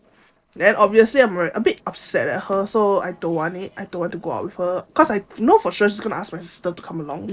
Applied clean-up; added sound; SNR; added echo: neural separator model SepFormer DNS4.